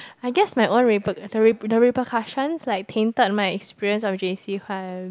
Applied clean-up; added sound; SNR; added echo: none; none; none; none.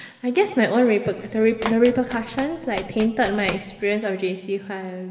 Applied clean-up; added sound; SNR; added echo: none; Run; 14 dB; reverberation time 2.4 s.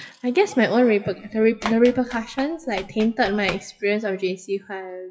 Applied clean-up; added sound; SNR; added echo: classical method WPE with log-MMSE.